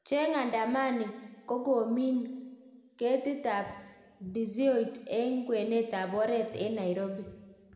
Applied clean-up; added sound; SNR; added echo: none; none; none; reverberation time 1.4 s.